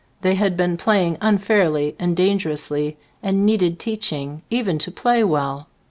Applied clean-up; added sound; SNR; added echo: none; none; none; none.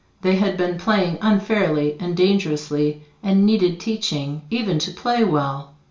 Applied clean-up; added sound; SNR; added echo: none; none; none; reverberation time 0.4 s.